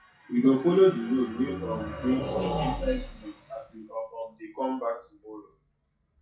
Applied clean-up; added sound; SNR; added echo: classical method WPE with log-MMSE.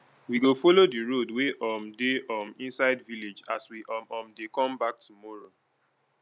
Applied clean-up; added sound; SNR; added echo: none; none; none; none.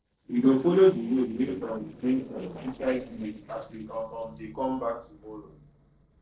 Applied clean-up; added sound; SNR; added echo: neural separator model SepFormer DNS4.